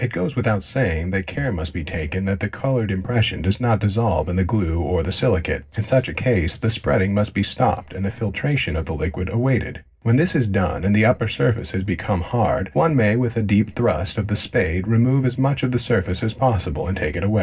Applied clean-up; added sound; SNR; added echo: neural separator model SepFormer DNS4.